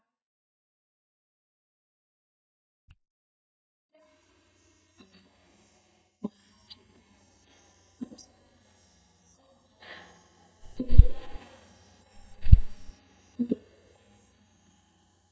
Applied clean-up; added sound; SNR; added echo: neural mask model DeepFilterNet 3.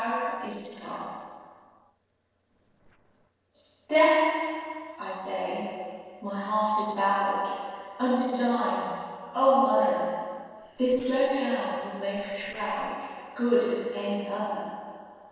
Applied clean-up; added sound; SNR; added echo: neural separator model SepFormer DNS4.